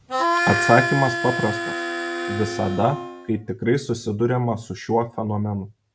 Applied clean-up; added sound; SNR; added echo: none; Harmonica; 2 dB; none.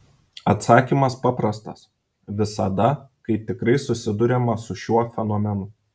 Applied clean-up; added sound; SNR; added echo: none; none; none; none.